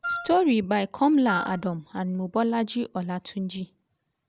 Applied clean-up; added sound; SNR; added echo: none; Wind instrument, woodwind instrument; 8 dB; none.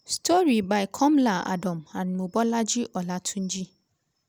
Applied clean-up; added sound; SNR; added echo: none; none; none; none.